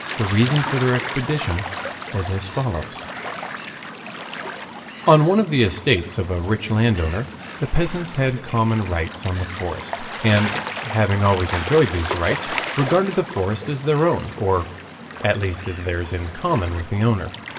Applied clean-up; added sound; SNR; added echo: none; Gull, seagull / Waves, surf; 9 dB; reverberation time 0.7 s.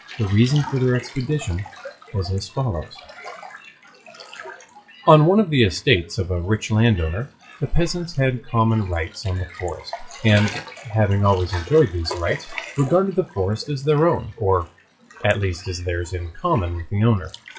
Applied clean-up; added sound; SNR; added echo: classical method WPE with log-MMSE.